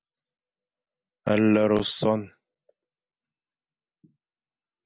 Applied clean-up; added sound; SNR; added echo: none; none; none; none.